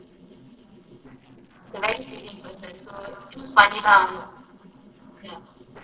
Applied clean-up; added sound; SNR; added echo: neural separator model SepFormer DNS4.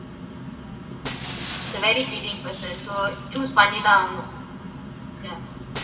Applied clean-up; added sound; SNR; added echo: none; Shatter; 15 dB; reverberation time 2.0 s.